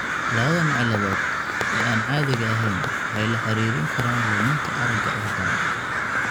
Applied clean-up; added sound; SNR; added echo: none; Crow; -2 dB; none.